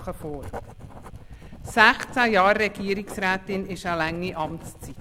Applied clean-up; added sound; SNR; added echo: none; Writing; 14 dB; none.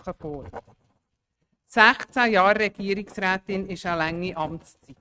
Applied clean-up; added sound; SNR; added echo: neural mask model RNNoise.